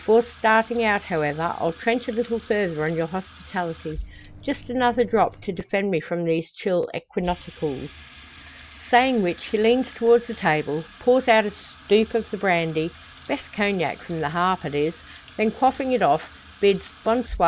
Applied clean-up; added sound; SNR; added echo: none; Sink (filling or washing) / Water tap, faucet + Microwave oven; 19 dB; none.